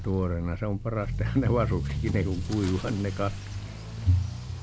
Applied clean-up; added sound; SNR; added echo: none; Accelerating, revving, vroom / Motor vehicle (road); 5 dB; none.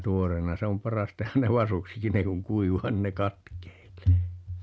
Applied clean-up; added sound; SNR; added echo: none; none; none; none.